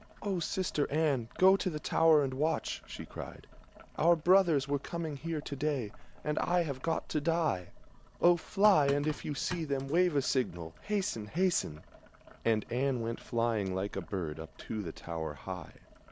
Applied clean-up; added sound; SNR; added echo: none; Boiling; 19 dB; none.